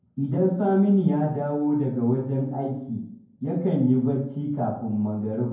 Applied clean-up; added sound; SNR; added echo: none; none; none; reverberation time 0.9 s.